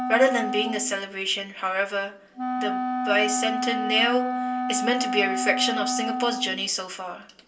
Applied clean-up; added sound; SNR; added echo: none; Wind instrument, woodwind instrument; 2 dB; reverberation time 0.2 s.